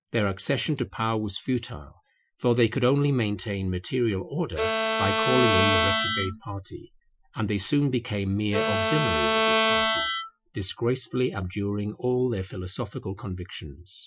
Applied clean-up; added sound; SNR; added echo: classical method Wiener filter.